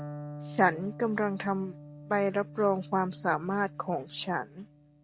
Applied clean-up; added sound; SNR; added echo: none; Electric guitar; 14 dB; none.